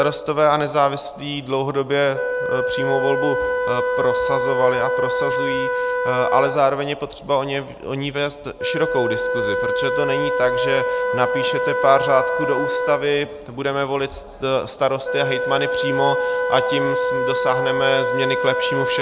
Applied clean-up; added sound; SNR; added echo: none; Wind instrument, woodwind instrument; 1 dB; none.